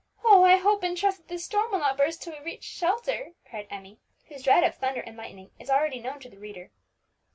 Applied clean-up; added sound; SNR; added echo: none; none; none; none.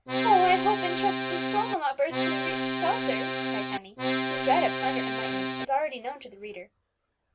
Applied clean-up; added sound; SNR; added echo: none; Accordion; -1 dB; none.